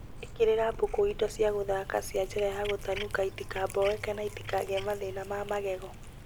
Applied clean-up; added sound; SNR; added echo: none; Cat; 11 dB; none.